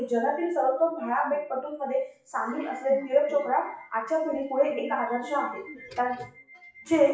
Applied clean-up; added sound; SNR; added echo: classical method WPE with log-MMSE.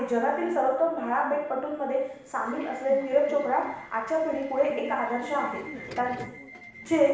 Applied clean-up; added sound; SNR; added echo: none; Subway, metro, underground / Alarm; 15 dB; reverberation time 0.7 s.